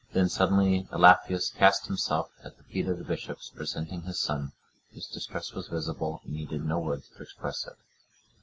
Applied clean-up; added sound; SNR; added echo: none; none; none; none.